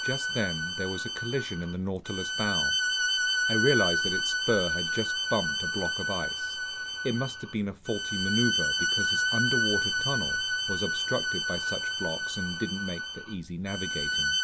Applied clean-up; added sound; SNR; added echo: none; Bowed string instrument; -3 dB; none.